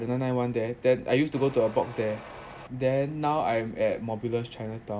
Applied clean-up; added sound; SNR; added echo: none; Mechanisms; 16 dB; none.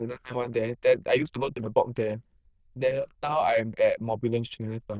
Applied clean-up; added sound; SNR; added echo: neural diffusion model UNIVERSE++.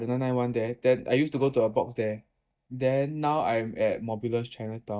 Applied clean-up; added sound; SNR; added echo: neural mask model DeepFilterNet 3.